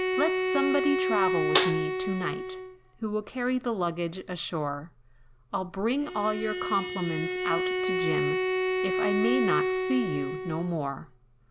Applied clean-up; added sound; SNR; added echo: none; Bowed string instrument + Snare drum; -1 dB; none.